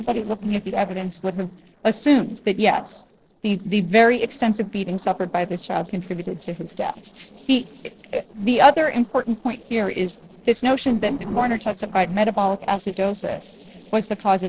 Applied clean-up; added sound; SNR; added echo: neural separator model SepFormer DNS4.